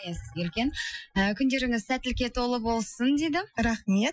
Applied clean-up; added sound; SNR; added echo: classical method Wiener filter.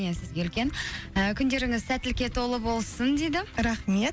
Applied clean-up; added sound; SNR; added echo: none; none; none; none.